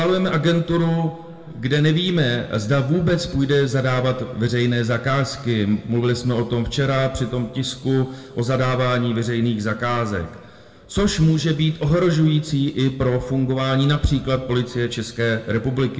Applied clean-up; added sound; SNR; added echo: none; none; none; reverberation time 1.3 s.